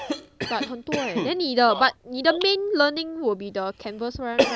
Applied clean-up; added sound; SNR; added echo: none; Cough; 7 dB; none.